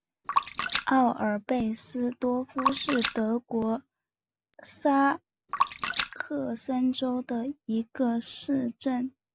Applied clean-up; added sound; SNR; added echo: none; Splash, splatter; 4 dB; none.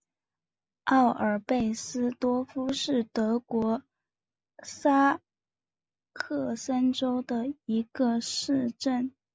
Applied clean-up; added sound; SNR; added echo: none; none; none; none.